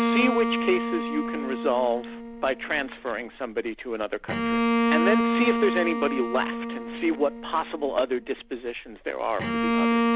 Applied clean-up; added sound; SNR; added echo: none; Bowed string instrument; 0 dB; none.